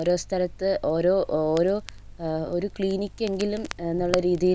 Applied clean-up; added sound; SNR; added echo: none; Crackle; 15 dB; none.